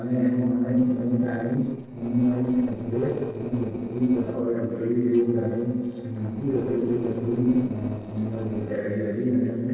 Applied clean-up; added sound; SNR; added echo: neural separator model SepFormer DNS4.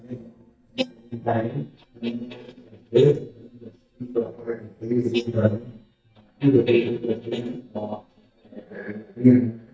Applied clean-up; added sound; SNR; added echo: neural mask model DeepFilterNet 3.